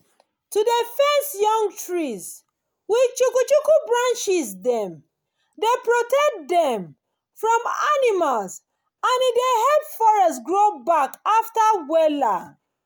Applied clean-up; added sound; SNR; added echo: none; none; none; none.